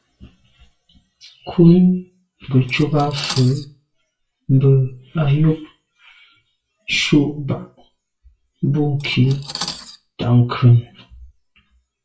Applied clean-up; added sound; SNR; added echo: classical method WPE with log-MMSE.